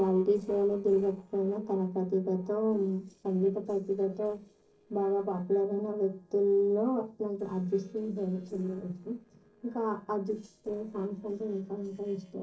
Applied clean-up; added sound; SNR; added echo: neural separator model SepFormer DNS4.